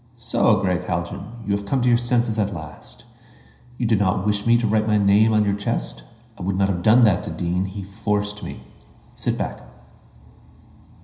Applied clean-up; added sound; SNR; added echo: none; none; none; reverberation time 0.9 s.